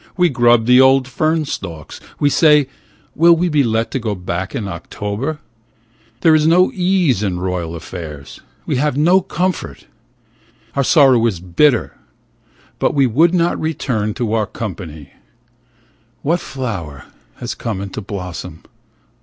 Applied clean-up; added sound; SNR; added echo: none; none; none; none.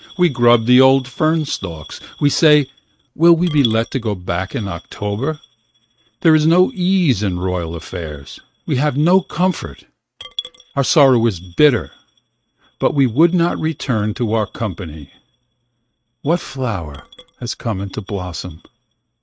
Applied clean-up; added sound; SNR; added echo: neural mask model RNNoise.